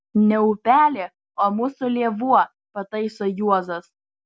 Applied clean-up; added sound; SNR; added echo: none; none; none; none.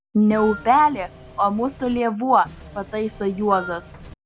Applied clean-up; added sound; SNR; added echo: none; Wind instrument, woodwind instrument + Engine / Mechanisms; 17 dB; none.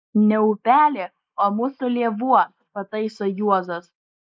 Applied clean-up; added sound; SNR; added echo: neural mask model Resemble Enhance denoiser.